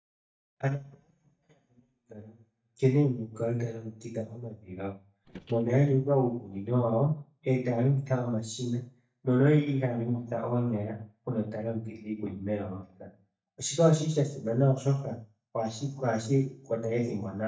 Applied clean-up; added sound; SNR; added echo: neural mask model DeepFilterNet 3.